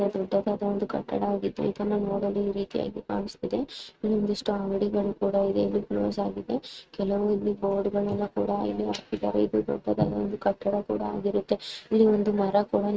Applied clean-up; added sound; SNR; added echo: neural mask model RNNoise.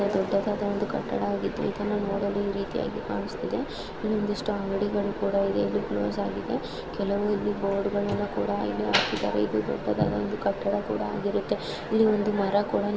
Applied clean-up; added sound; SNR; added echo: none; Thunderstorm; 19 dB; none.